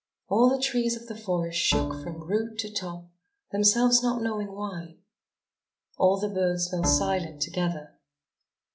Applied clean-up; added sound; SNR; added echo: none; Bowed string instrument; 6 dB; none.